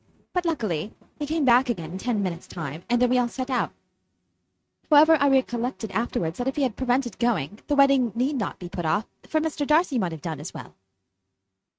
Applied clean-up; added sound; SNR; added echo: neural mask model RNNoise.